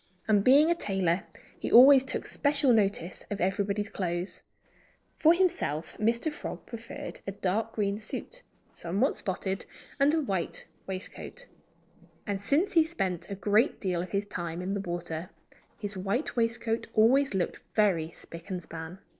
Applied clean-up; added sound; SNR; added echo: neural separator model SepFormer DNS4.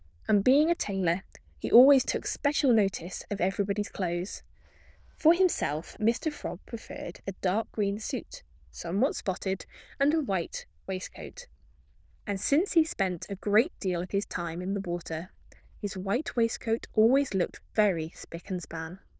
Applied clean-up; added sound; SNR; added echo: neural diffusion model UNIVERSE++.